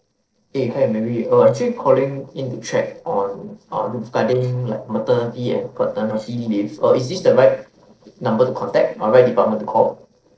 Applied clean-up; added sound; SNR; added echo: neural separator model SepFormer DNS4.